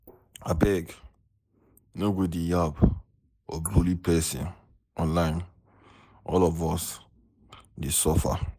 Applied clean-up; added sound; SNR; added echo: neural mask model Resemble Enhance denoiser.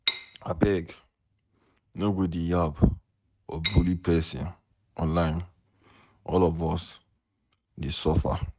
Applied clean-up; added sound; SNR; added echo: neural mask model RNNoise.